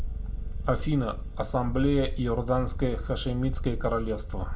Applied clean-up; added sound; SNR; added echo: none; Purr; 3 dB; reverberation time 0.2 s.